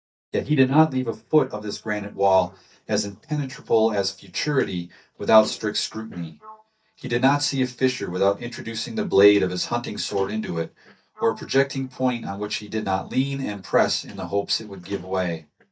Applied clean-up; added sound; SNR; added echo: neural mask model DeepFilterNet 3.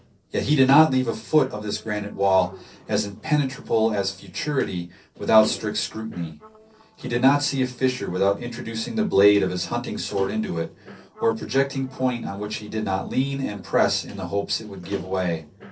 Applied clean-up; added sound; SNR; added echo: neural separator model SepFormer DNS4.